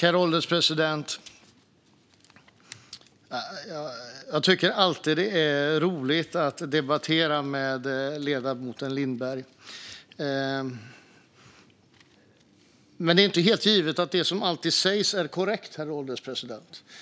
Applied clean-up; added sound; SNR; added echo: none; none; none; none.